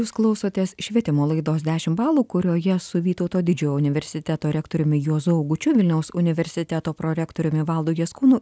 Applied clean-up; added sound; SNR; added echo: none; none; none; none.